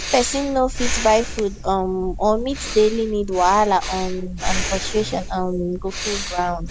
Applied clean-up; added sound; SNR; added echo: none; Breathing; 6 dB; none.